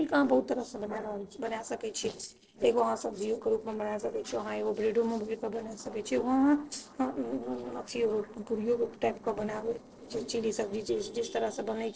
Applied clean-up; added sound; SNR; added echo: neural separator model SepFormer DNS4.